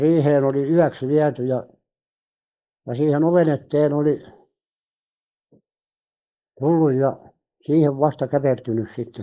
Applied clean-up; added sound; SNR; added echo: neural mask model Resemble Enhance denoiser.